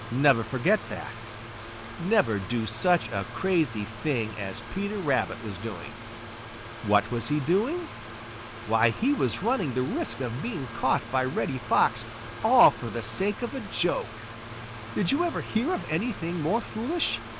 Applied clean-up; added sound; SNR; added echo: none; Mechanical fan; 12 dB; none.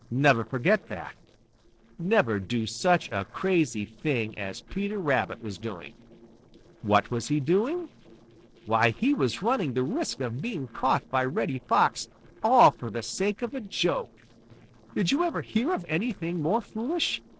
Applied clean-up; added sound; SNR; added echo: neural separator model SepFormer DNS4.